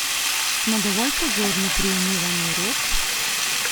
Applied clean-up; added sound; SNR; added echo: none; Sink (filling or washing); -5 dB; none.